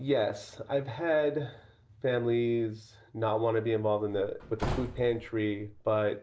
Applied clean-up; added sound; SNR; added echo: none; Slam / Wood; 9 dB; none.